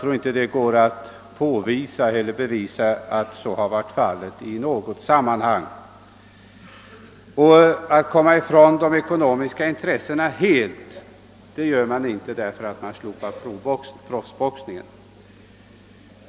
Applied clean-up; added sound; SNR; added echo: none; none; none; none.